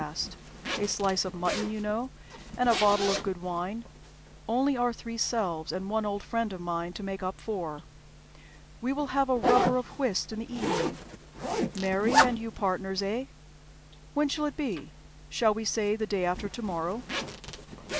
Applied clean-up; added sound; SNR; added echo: none; Zipper (clothing); 5 dB; none.